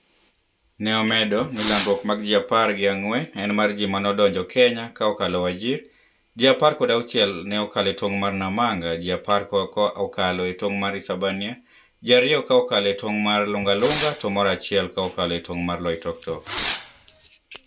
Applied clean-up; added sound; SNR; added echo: none; Fireworks; 4 dB; none.